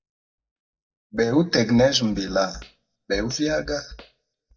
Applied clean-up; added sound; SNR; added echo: neural mask model DeepFilterNet 3.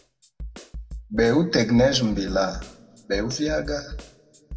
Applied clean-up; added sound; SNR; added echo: none; Snare drum; 13 dB; reverberation time 0.7 s.